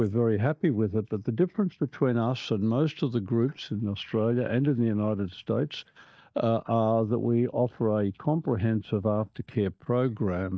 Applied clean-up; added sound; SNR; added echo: neural mask model DeepFilterNet 3.